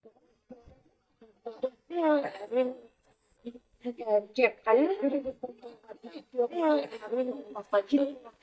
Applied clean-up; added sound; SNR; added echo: neural mask model DeepFilterNet 3.